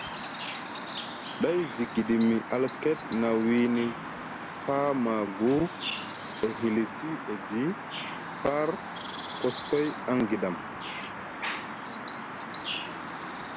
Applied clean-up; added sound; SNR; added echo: none; Chirp, tweet; -1 dB; none.